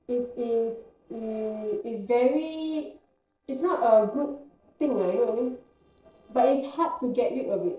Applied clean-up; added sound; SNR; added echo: neural separator model SepFormer DNS4.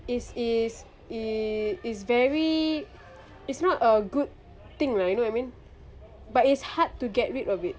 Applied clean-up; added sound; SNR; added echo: none; none; none; none.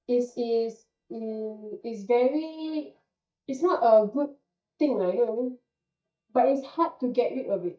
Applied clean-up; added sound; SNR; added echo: neural mask model DeepFilterNet 3.